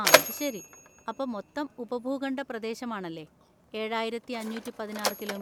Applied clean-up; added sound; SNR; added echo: none; Mechanisms; -3 dB; none.